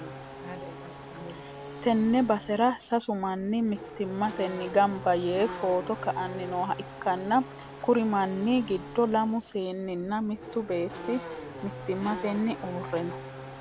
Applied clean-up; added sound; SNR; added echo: none; Race car, auto racing / Accelerating, revving, vroom; 12 dB; none.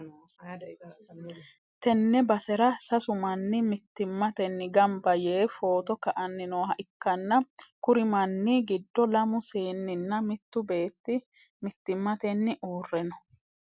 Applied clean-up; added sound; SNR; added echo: none; none; none; none.